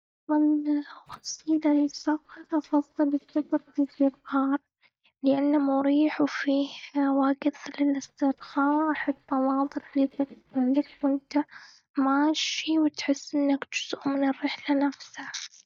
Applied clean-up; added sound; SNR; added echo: neural mask model DeepFilterNet 3.